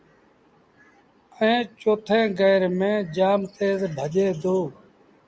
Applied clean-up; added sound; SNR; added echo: none; none; none; none.